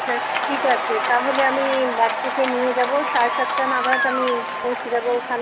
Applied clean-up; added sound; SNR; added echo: none; Applause / Cheering; 1 dB; none.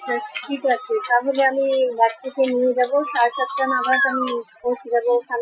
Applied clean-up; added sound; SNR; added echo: classical method Wiener filter.